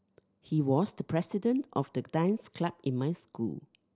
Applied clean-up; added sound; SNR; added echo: none; none; none; none.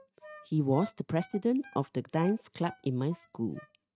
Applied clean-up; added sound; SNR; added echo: neural mask model RNNoise.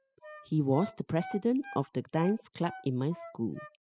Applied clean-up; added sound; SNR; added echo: classical method spectral subtraction.